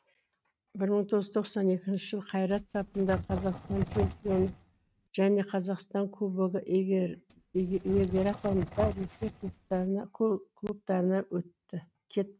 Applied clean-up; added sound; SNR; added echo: neural mask model RNNoise.